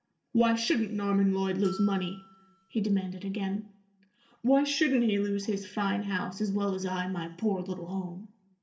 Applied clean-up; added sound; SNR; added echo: none; Bell; 18 dB; reverberation time 0.5 s.